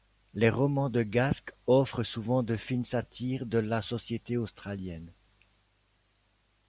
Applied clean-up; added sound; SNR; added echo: none; none; none; none.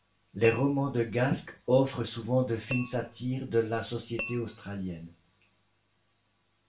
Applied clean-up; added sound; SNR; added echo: none; Tap / Glass; 14 dB; reverberation time 0.3 s.